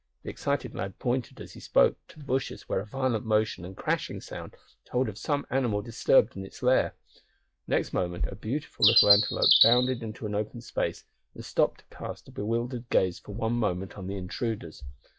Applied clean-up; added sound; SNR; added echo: classical method log-MMSE.